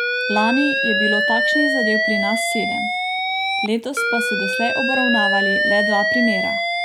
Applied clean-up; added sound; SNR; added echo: none; Alarm; -3 dB; none.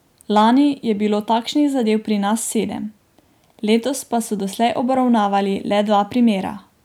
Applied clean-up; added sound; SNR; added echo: none; none; none; none.